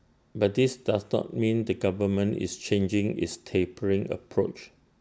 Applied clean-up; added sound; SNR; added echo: none; none; none; none.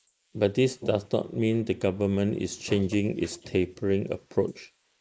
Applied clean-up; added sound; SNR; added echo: neural mask model Resemble Enhance denoiser.